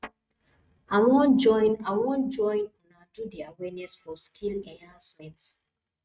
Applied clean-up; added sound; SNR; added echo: neural mask model RNNoise.